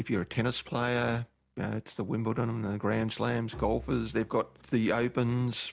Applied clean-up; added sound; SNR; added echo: none; Bowed string instrument; 20 dB; none.